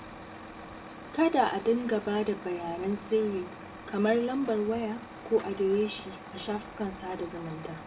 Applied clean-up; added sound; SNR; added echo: none; Truck; 14 dB; reverberation time 0.4 s.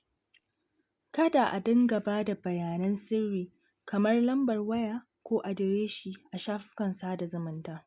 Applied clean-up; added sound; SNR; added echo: none; none; none; none.